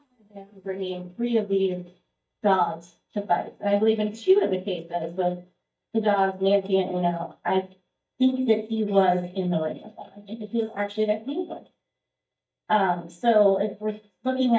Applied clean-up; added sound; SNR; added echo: neural mask model DeepFilterNet 3.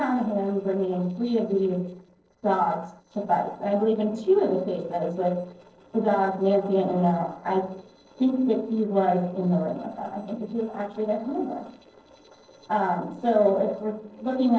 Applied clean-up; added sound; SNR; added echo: neural separator model SepFormer DNS4.